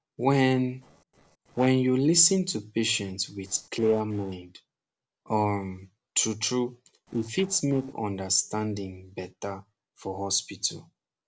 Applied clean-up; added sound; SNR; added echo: neural separator model SepFormer DNS4.